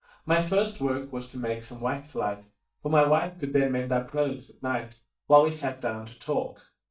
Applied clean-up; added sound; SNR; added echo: neural mask model DeepFilterNet 3.